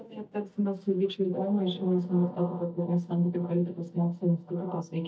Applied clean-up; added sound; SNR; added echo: neural mask model DeepFilterNet 3.